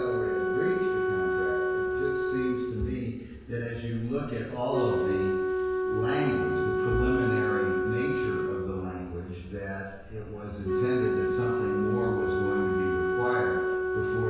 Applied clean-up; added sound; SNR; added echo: none; Wind instrument, woodwind instrument; -4 dB; reverberation time 1.2 s.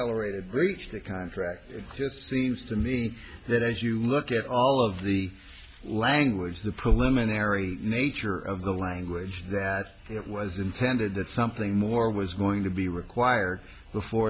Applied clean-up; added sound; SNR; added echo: none; none; none; none.